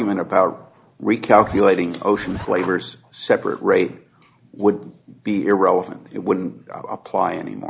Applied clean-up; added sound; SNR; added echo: none; Zipper (clothing); 13 dB; none.